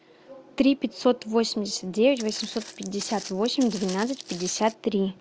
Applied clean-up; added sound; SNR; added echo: none; Walk, footsteps; 15 dB; none.